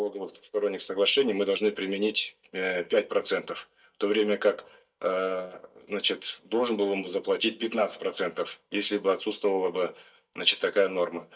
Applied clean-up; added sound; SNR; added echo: neural mask model DeepFilterNet 3.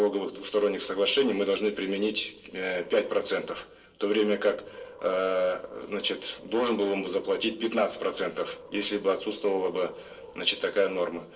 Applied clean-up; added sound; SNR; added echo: neural separator model SepFormer DNS4.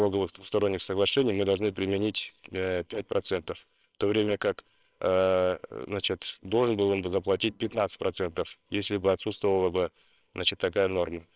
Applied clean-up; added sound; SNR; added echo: neural separator model SepFormer WHAMR!.